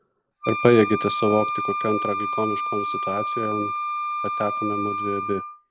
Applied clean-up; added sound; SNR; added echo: none; Wind instrument, woodwind instrument; 3 dB; none.